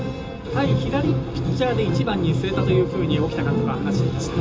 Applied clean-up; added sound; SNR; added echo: none; Aircraft; 15 dB; reverberation time 0.2 s.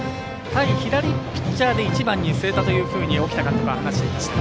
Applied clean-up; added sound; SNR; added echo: none; none; none; none.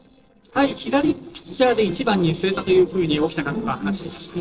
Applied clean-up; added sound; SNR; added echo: neural separator model SepFormer DNS4.